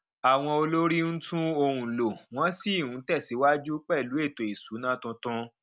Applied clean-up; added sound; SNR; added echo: none; none; none; none.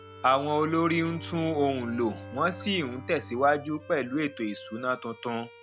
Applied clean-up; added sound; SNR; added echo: none; Bowed string instrument + Bowed string instrument; 15 dB; none.